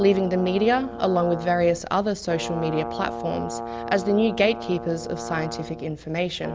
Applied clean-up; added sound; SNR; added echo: none; Brass instrument; 10 dB; none.